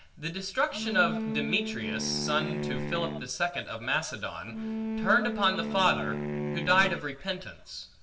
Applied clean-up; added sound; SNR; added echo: none; Wind instrument, woodwind instrument; 4 dB; reverberation time 0.6 s.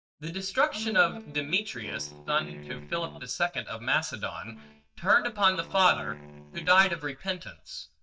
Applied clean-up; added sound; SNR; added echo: neural mask model DeepFilterNet 3.